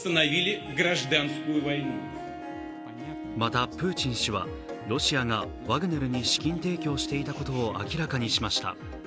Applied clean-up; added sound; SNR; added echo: none; Harp; 11 dB; none.